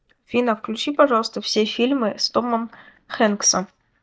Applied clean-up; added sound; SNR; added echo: neural mask model DeepFilterNet 3.